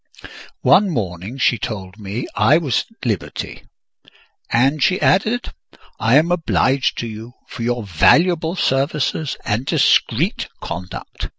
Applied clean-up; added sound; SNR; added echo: none; none; none; none.